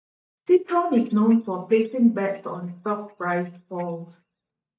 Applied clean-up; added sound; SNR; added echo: neural mask model DeepFilterNet 3.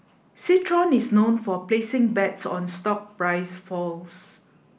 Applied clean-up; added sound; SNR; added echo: none; none; none; none.